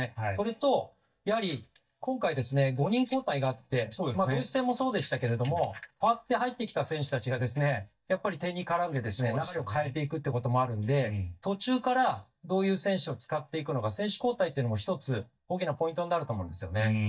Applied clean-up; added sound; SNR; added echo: neural mask model DeepFilterNet 3.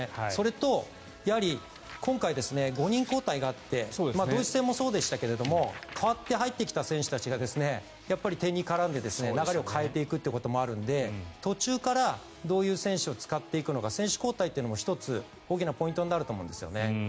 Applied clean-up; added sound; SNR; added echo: none; none; none; none.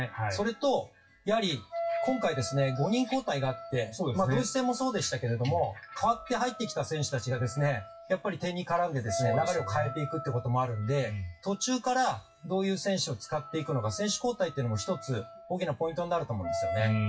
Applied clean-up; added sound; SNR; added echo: classical method WPE with log-MMSE.